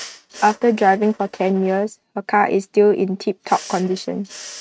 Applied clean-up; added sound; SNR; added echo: neural mask model RNNoise.